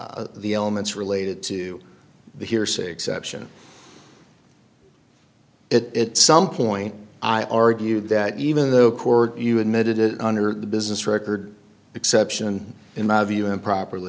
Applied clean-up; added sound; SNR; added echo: none; none; none; none.